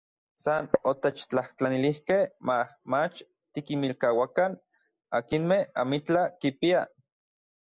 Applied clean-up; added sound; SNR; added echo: neural mask model Resemble Enhance denoiser.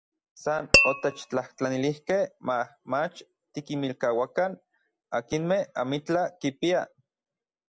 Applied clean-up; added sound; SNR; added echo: none; Tap / Glass; -3 dB; none.